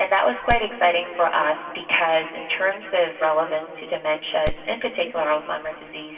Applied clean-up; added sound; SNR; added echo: none; Wood; 9 dB; reverberation time 2.5 s.